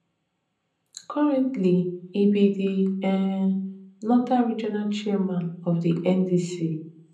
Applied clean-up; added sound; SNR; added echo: none; none; none; reverberation time 0.6 s.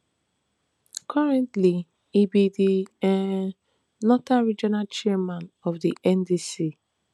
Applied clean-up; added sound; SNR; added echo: none; none; none; none.